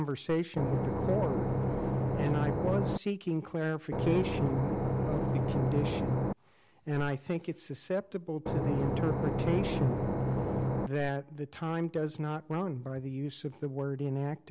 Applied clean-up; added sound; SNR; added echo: none; Engine / Boat, Water vehicle; -4 dB; none.